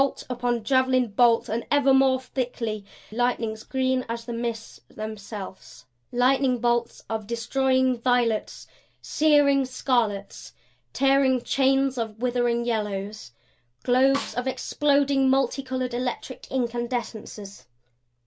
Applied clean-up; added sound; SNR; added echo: none; Snare drum; 11 dB; none.